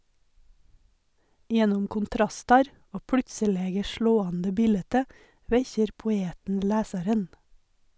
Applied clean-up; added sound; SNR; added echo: none; none; none; none.